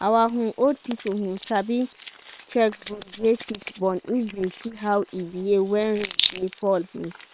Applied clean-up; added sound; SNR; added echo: neural separator model SepFormer WHAM!.